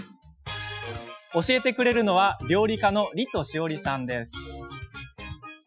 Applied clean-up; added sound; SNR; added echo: classical method Wiener filter.